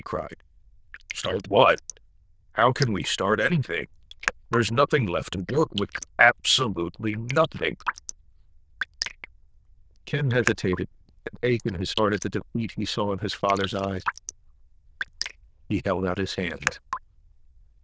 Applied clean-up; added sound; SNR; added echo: neural diffusion model UNIVERSE++.